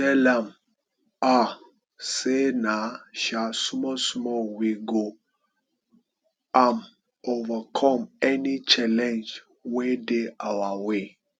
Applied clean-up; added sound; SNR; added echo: none; none; none; none.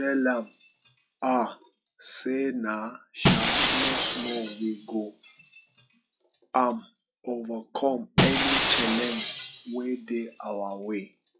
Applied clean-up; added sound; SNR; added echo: classical method log-MMSE.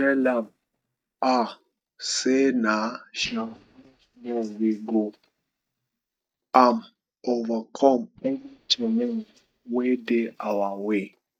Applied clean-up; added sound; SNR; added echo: neural mask model DeepFilterNet 3.